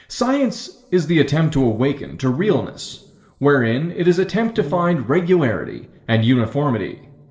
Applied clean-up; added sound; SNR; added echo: neural separator model SepFormer DNS4.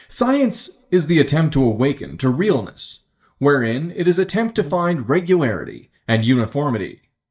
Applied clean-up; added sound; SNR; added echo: neural mask model DeepFilterNet 3.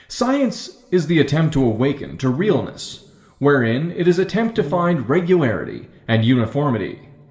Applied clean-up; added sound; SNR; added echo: none; Brass instrument; 16 dB; reverberation time 1.7 s.